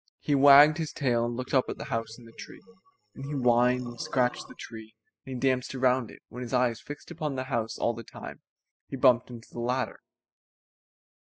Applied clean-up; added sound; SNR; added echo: classical method spectral subtraction.